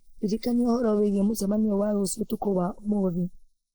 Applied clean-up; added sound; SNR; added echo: neural mask model Resemble Enhance denoiser.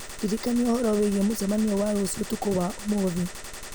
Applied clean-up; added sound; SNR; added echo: none; Gunshot, gunfire; 12 dB; none.